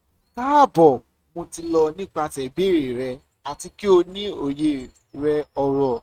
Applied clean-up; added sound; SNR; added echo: neural mask model RNNoise.